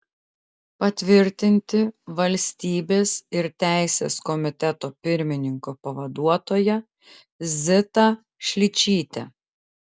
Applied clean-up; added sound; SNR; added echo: none; none; none; none.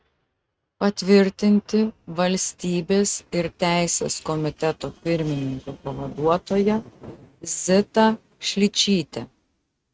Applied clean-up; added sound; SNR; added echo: neural mask model RNNoise.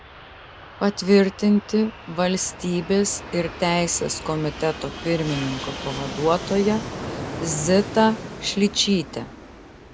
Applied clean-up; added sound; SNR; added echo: none; Fixed-wing aircraft, airplane; 12 dB; none.